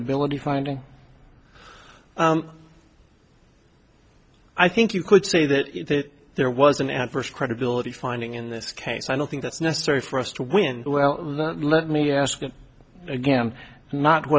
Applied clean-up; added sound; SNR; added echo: none; none; none; none.